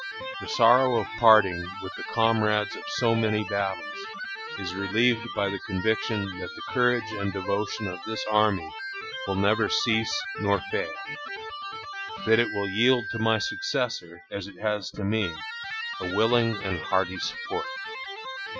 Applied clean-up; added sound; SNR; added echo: classical method Wiener filter.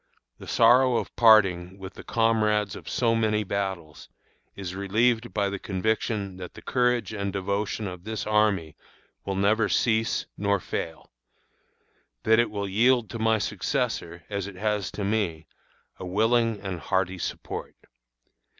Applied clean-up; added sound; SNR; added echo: none; none; none; none.